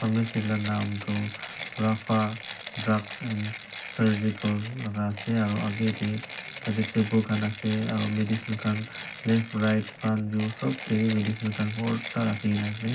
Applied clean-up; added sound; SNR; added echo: none; Mechanisms; 12 dB; reverberation time 0.2 s.